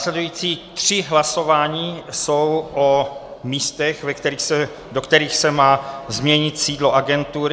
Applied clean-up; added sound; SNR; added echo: none; none; none; none.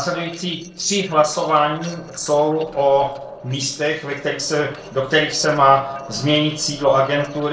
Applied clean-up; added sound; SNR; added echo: neural separator model SepFormer DNS4.